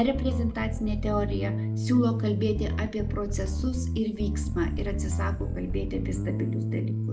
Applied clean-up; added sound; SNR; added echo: none; Bass guitar; -1 dB; reverberation time 0.3 s.